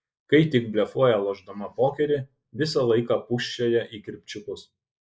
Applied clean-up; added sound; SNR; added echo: neural mask model Resemble Enhance denoiser.